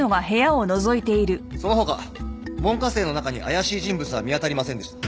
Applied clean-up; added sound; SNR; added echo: none; none; none; none.